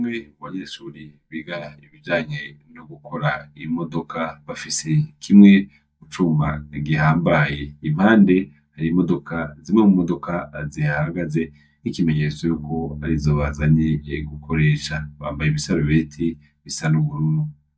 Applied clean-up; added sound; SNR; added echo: neural mask model DeepFilterNet 3.